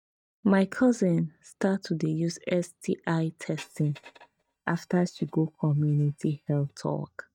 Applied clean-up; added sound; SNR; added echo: neural mask model DeepFilterNet 3.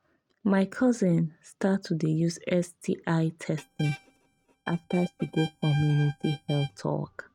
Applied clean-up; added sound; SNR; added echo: neural mask model RNNoise.